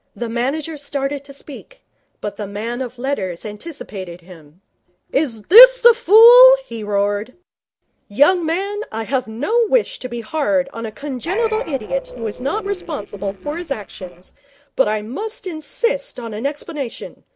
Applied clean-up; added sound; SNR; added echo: neural separator model SepFormer DNS4.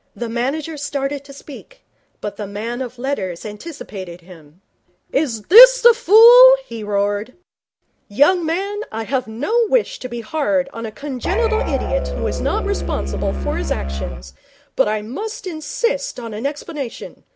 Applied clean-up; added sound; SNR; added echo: none; Musical instrument; 4 dB; none.